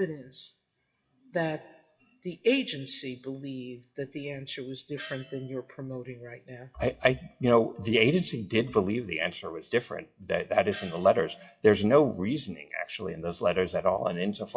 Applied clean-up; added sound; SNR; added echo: classical method WPE with log-MMSE.